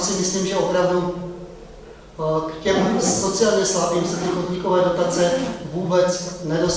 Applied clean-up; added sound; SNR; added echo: none; Zipper (clothing); 10 dB; reverberation time 0.8 s.